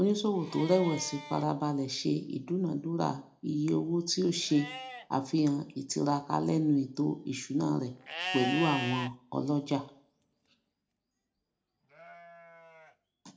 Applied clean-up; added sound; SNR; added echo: none; Livestock, farm animals, working animals; 13 dB; reverberation time 0.3 s.